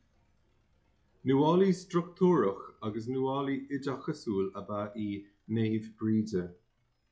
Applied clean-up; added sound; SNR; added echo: classical method log-MMSE.